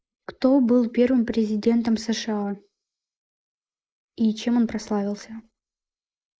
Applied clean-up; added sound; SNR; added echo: neural mask model Resemble Enhance denoiser.